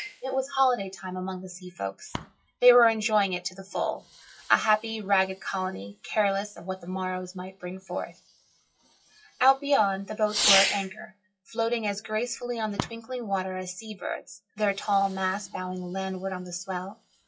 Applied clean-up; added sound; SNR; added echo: classical method WPE with log-MMSE.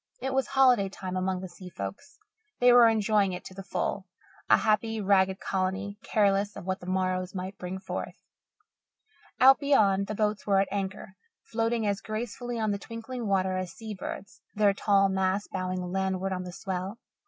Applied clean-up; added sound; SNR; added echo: none; none; none; none.